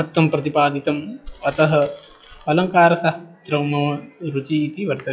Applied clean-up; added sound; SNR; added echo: classical method log-MMSE.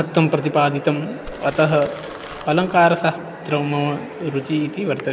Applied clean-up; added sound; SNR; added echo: none; Crumpling, crinkling; 19 dB; none.